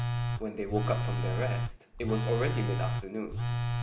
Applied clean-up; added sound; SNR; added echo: none; Telephone; -3 dB; none.